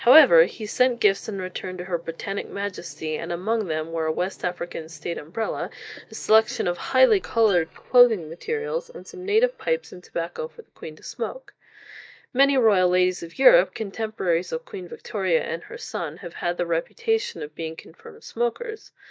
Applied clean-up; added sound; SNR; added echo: neural mask model DeepFilterNet 3.